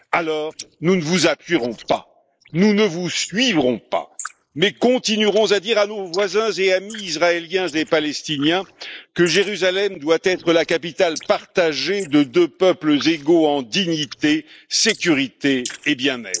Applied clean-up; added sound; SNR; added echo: neural mask model Resemble Enhance denoiser.